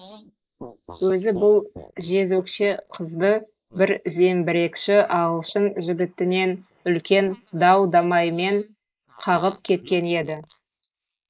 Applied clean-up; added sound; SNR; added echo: neural mask model Resemble Enhance denoiser.